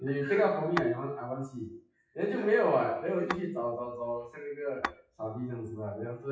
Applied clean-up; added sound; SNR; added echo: classical method WPE with log-MMSE.